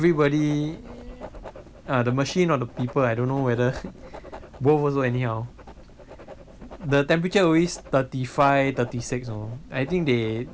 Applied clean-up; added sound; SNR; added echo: none; Writing; 19 dB; none.